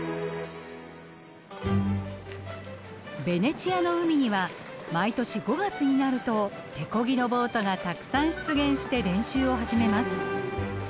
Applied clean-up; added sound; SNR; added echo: none; none; none; none.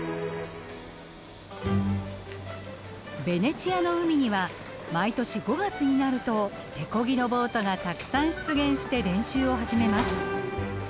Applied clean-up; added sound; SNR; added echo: none; Sliding door / Train; 17 dB; none.